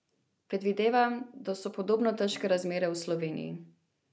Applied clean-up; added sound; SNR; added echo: none; Piano; 18 dB; none.